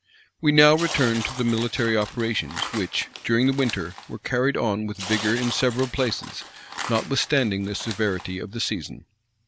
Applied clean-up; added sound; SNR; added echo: none; Tearing; 12 dB; none.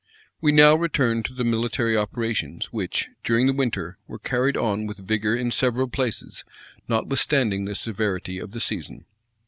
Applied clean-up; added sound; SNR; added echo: none; none; none; none.